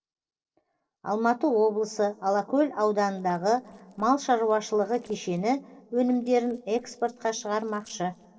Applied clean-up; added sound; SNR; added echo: neural separator model SepFormer DNS4.